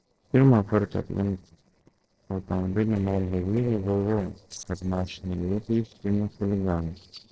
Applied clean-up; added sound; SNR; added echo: neural separator model SepFormer DNS4.